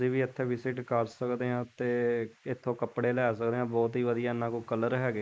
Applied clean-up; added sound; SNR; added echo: neural mask model Resemble Enhance denoiser.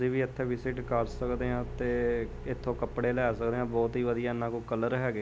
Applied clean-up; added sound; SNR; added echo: none; Engine / Car; 12 dB; none.